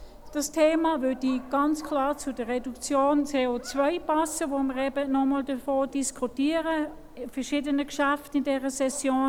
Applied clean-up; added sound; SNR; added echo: none; Dog; 19 dB; none.